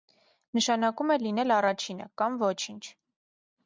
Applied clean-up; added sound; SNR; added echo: none; none; none; none.